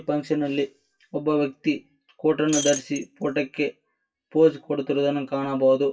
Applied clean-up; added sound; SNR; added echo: classical method WPE with log-MMSE.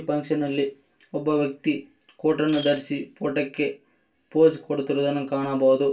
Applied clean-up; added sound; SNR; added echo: none; Shatter; 8 dB; reverberation time 0.2 s.